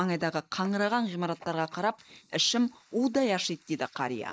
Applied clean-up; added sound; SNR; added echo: neural mask model Resemble Enhance denoiser.